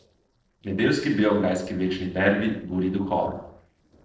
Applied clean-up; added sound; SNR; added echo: neural separator model SepFormer DNS4.